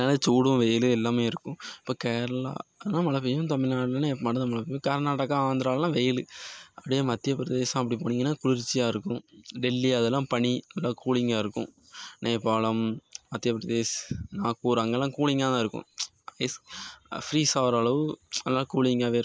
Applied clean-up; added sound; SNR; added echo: neural mask model Resemble Enhance denoiser.